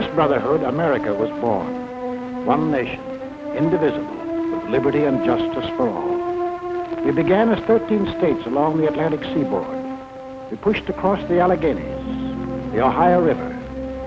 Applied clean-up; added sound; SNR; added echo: none; none; none; none.